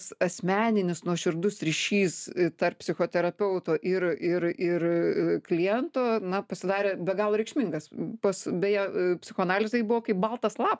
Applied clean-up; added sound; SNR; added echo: none; none; none; none.